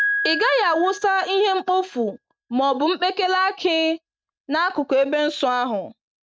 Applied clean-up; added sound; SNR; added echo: neural mask model RNNoise.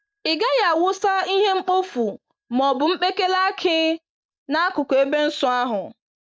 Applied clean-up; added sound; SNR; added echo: neural mask model DeepFilterNet 3.